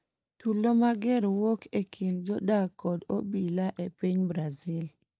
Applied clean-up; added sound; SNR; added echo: neural mask model DeepFilterNet 3.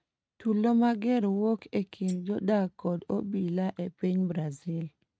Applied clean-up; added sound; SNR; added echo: neural mask model RNNoise.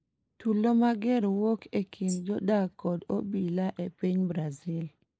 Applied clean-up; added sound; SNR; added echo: neural mask model Resemble Enhance denoiser.